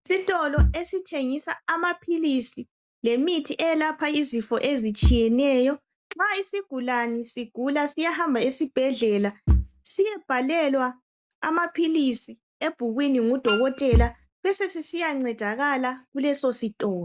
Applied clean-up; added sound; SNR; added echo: none; Wind instrument, woodwind instrument + Bass drum / Thump, thud; 6 dB; none.